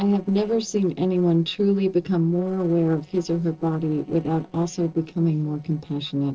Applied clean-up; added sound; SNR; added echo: neural separator model SepFormer DNS4.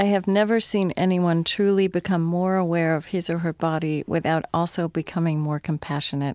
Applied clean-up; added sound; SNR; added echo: none; none; none; none.